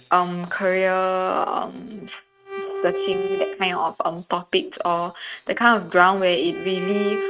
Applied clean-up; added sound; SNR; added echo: neural mask model RNNoise.